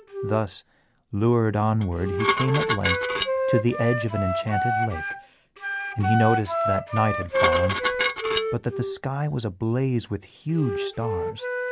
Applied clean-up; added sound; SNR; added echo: none; Dishes, pots, and pans + Wind instrument, woodwind instrument; 1 dB; none.